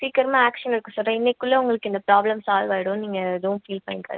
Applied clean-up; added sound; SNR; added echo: none; none; none; none.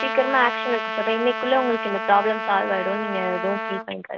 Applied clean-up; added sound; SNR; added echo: none; Trumpet; 5 dB; none.